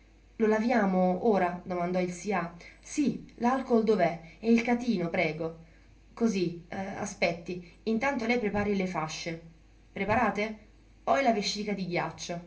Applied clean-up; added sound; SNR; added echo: none; none; none; reverberation time 0.3 s.